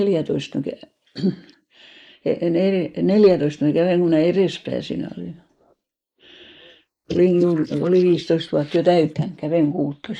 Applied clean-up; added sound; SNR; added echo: neural mask model Resemble Enhance denoiser.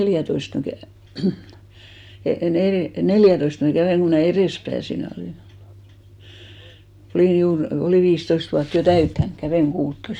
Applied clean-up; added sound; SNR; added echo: none; none; none; none.